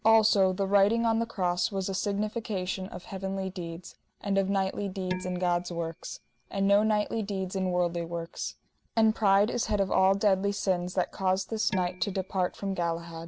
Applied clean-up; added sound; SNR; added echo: none; Dishes, pots, and pans; 15 dB; none.